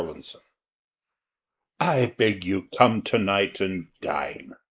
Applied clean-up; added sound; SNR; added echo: neural mask model Resemble Enhance denoiser.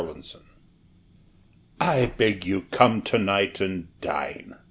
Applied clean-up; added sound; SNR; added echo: none; none; none; none.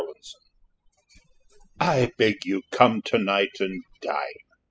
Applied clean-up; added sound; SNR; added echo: classical method spectral subtraction.